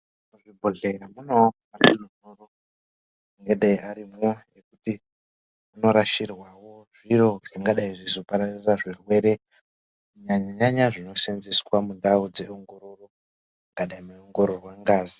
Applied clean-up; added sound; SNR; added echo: none; none; none; none.